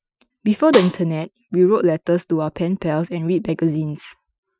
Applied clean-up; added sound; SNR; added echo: classical method Wiener filter.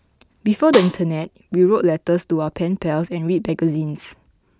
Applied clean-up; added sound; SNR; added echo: none; Snare drum; 11 dB; none.